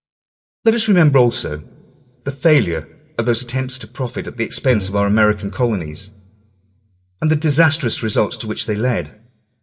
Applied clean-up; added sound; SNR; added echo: neural mask model DeepFilterNet 3.